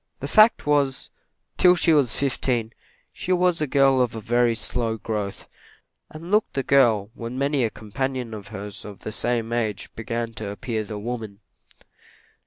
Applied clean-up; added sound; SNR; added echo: none; none; none; none.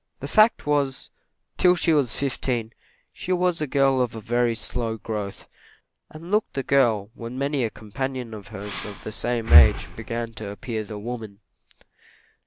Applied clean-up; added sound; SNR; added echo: none; Breathing; -3 dB; none.